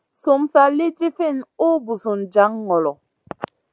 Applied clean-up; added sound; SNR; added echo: none; none; none; none.